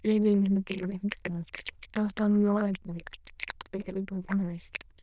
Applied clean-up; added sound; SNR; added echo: neural diffusion model UNIVERSE++.